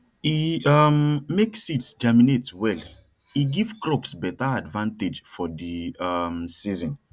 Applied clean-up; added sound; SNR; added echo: none; none; none; none.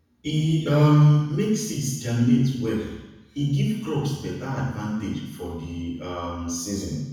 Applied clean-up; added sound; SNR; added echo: none; none; none; reverberation time 1.1 s.